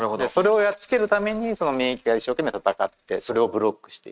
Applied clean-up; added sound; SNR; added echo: neural mask model RNNoise.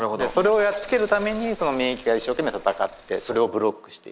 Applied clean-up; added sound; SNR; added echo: none; Car; 18 dB; none.